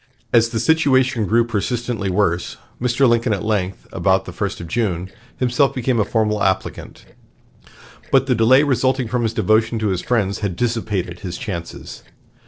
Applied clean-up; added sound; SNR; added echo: neural separator model SepFormer DNS4.